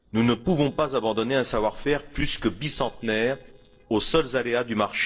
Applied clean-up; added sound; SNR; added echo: neural separator model SepFormer DNS4.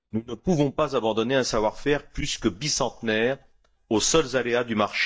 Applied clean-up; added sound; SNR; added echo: neural mask model DeepFilterNet 3.